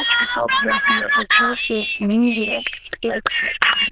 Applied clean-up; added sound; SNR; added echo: neural diffusion model UNIVERSE++.